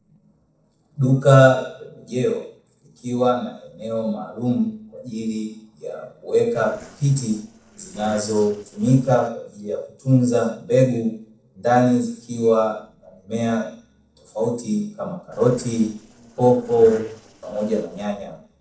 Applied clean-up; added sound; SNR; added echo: neural separator model SepFormer DNS4.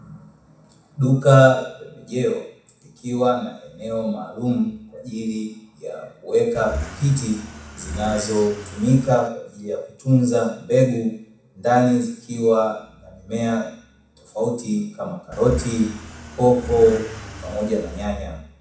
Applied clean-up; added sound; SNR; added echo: none; Accelerating, revving, vroom / Car; 11 dB; reverberation time 0.7 s.